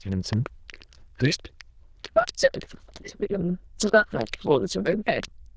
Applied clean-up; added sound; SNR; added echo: neural diffusion model UNIVERSE++.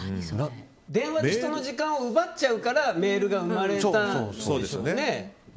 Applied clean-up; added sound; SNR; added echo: none; none; none; none.